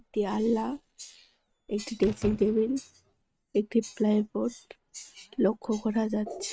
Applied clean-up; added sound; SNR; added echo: neural mask model RNNoise.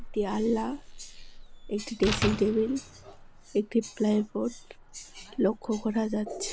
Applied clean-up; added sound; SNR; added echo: none; Slam; 10 dB; none.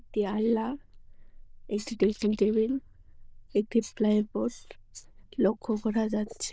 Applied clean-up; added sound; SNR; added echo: neural diffusion model UNIVERSE++.